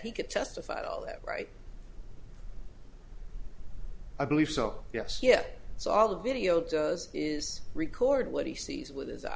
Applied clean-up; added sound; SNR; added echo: none; none; none; none.